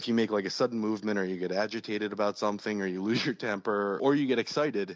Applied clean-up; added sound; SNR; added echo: none; none; none; none.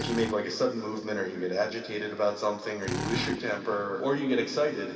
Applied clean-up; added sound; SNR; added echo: none; Drill; 12 dB; reverberation time 2.4 s.